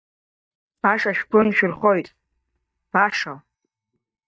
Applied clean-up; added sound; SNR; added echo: neural mask model DeepFilterNet 3.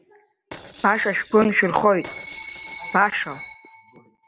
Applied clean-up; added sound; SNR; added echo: none; Rattle / Rattle (instrument); 15 dB; none.